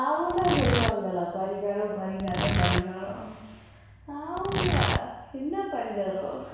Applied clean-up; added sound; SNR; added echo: none; Tearing; 0 dB; reverberation time 1.1 s.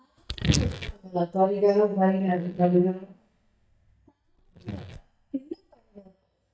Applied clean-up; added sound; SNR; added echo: neural mask model DeepFilterNet 3.